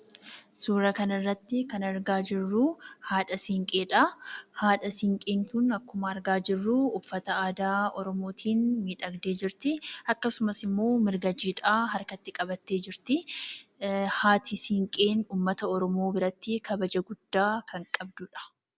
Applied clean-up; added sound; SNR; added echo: none; none; none; none.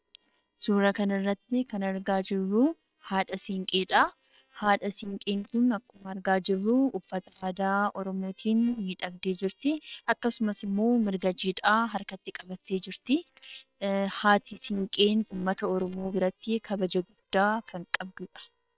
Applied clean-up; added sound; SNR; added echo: neural separator model SepFormer WHAM!.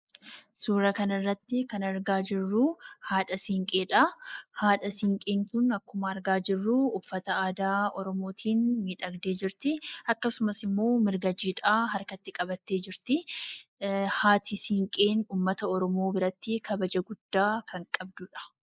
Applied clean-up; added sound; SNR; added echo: neural mask model Resemble Enhance denoiser.